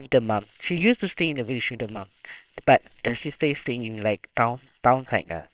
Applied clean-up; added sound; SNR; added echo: neural separator model SepFormer WHAMR!.